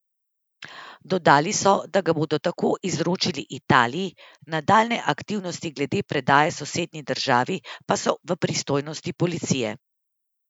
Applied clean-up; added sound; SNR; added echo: none; none; none; none.